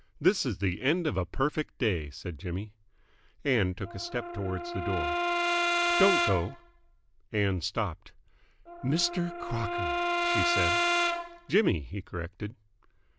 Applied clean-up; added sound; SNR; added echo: none; Brass instrument; -1 dB; none.